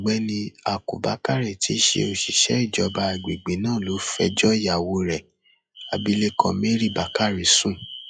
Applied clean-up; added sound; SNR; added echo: classical method log-MMSE.